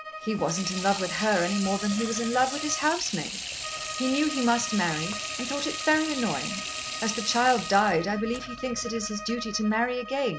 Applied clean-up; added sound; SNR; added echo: none; Bowed string instrument + Sink (filling or washing) / Water tap, faucet; 7 dB; none.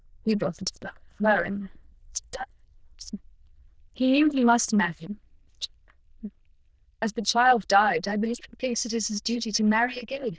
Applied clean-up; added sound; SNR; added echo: neural diffusion model UNIVERSE++.